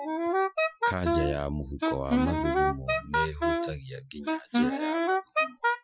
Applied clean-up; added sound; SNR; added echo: classical method Wiener filter.